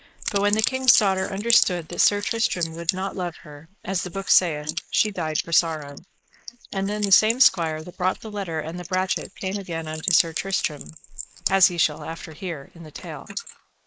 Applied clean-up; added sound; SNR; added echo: neural mask model Resemble Enhance denoiser.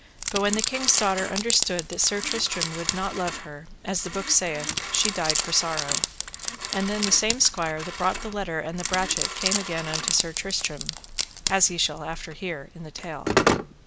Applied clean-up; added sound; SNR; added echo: none; Wood + Telephone; 2 dB; none.